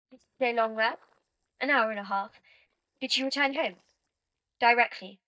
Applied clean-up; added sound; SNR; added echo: neural mask model DeepFilterNet 3.